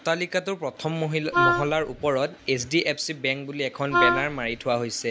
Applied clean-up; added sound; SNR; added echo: none; Wind instrument, woodwind instrument; -1 dB; none.